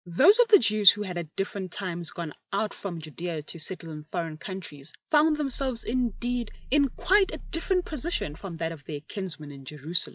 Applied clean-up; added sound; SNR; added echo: neural mask model DeepFilterNet 3.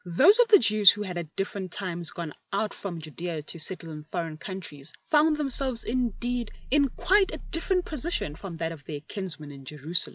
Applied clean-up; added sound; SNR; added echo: none; Growling; 11 dB; none.